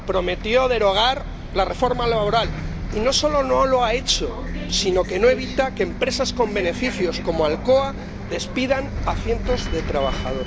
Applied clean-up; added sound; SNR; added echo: none; Bus; 7 dB; none.